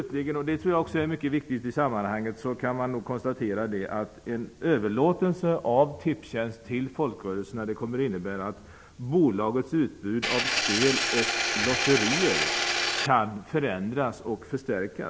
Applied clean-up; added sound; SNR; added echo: none; Engine; -1 dB; none.